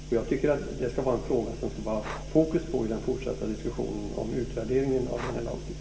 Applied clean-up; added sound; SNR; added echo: none; Breathing; 19 dB; reverberation time 1.6 s.